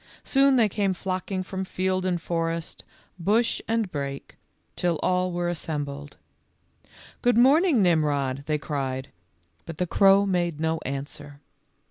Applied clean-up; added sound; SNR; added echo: none; none; none; none.